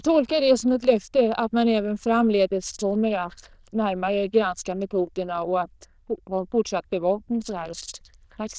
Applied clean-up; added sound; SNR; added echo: neural diffusion model UNIVERSE++.